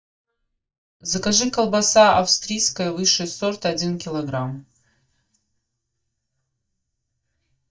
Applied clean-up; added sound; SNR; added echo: neural mask model DeepFilterNet 3.